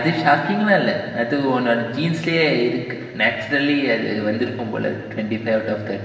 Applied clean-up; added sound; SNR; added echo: none; none; none; reverberation time 1.6 s.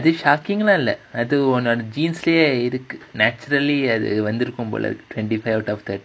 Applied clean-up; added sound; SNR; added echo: none; none; none; none.